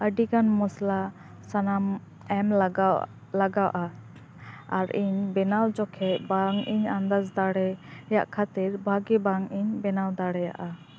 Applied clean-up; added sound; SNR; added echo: none; none; none; none.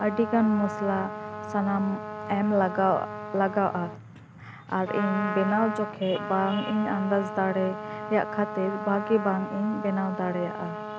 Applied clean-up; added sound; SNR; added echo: none; Trumpet; 8 dB; none.